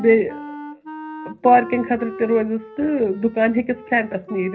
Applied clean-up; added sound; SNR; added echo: none; Wind instrument, woodwind instrument; 15 dB; reverberation time 0.4 s.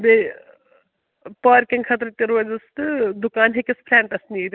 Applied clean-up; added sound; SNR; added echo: none; none; none; none.